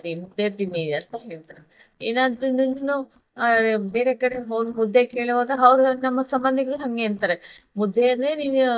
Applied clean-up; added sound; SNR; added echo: neural mask model DeepFilterNet 3.